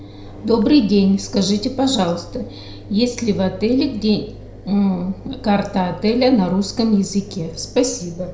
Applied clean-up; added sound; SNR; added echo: none; Engine; 17 dB; reverberation time 0.5 s.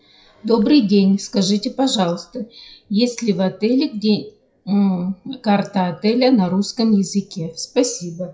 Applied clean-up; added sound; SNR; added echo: classical method WPE with log-MMSE.